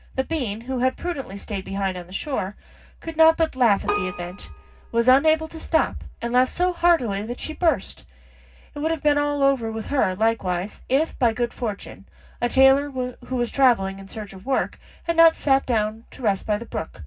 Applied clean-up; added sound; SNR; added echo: none; Keyboard (musical); 12 dB; reverberation time 0.4 s.